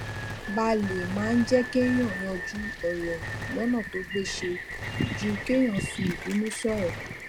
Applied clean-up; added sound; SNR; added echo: none; Gunshot, gunfire + Rain; 7 dB; none.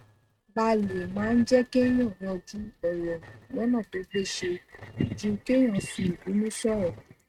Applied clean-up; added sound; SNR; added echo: neural mask model RNNoise.